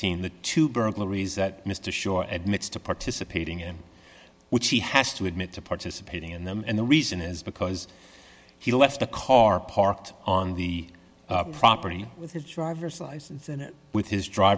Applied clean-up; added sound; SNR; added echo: none; none; none; none.